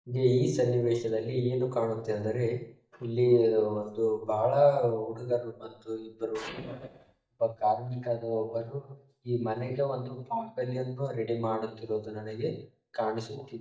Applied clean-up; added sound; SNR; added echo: neural mask model DeepFilterNet 3.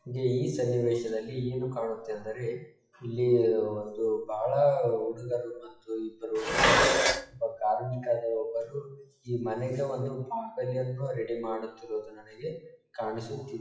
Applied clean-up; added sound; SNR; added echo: classical method WPE with log-MMSE.